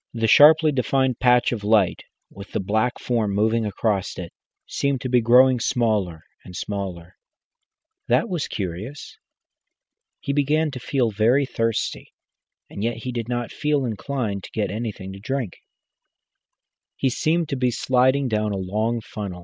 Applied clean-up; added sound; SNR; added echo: none; none; none; none.